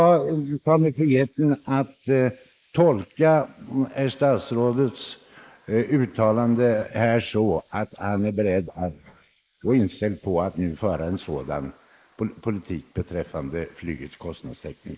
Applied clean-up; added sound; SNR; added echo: neural mask model Resemble Enhance denoiser.